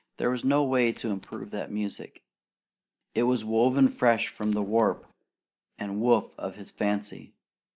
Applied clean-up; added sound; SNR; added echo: neural mask model DeepFilterNet 3.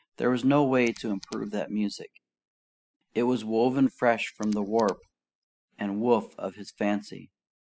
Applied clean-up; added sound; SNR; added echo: classical method spectral subtraction.